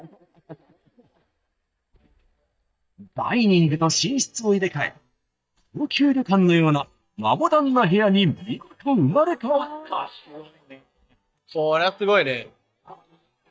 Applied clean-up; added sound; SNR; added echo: neural mask model DeepFilterNet 3.